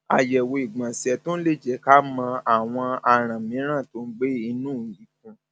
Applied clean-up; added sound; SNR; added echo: none; none; none; none.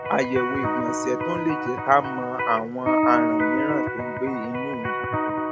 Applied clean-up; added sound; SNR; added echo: none; Electric guitar; -1 dB; none.